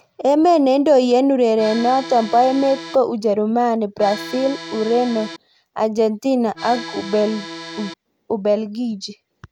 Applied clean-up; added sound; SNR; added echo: none; Accordion; 13 dB; none.